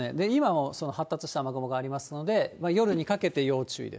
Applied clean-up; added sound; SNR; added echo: neural mask model Resemble Enhance denoiser.